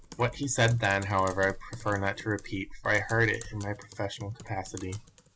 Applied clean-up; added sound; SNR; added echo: none; Typing; 16 dB; none.